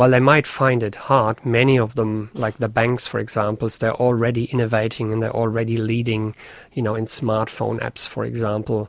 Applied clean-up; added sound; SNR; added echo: none; none; none; none.